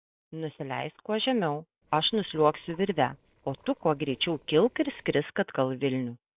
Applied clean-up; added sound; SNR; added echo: neural separator model SepFormer DNS4.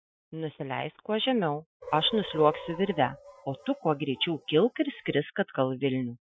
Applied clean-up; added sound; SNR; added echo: classical method Wiener filter.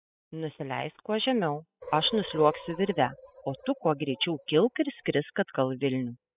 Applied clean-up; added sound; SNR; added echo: classical method spectral subtraction.